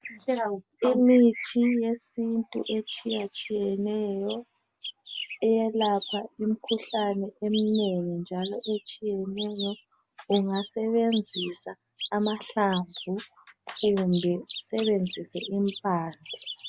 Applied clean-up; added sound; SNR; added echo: none; Bird vocalization, bird call, bird song; 14 dB; none.